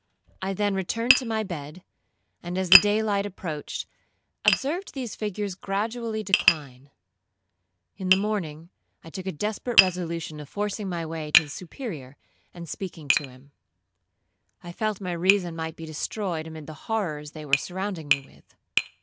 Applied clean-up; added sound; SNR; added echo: none; Tap; 1 dB; none.